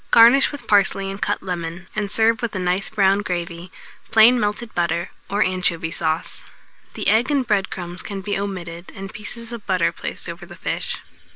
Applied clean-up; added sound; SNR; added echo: none; none; none; none.